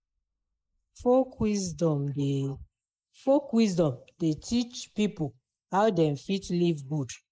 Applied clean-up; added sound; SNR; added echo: neural mask model Resemble Enhance denoiser.